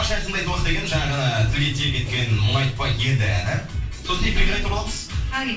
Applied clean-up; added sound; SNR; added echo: none; Thunder; 20 dB; reverberation time 0.3 s.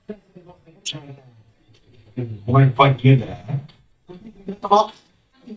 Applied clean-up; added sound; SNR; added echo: neural mask model DeepFilterNet 3.